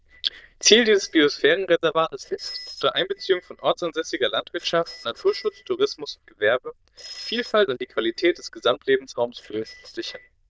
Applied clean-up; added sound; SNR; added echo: neural diffusion model UNIVERSE++.